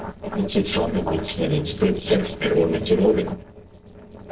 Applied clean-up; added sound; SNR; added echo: neural separator model SepFormer DNS4.